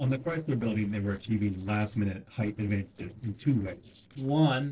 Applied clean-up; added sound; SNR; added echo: neural separator model SepFormer DNS4.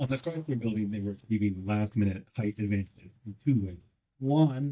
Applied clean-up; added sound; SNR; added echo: neural mask model DeepFilterNet 3.